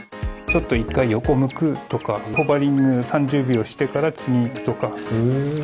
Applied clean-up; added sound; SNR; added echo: none; none; none; none.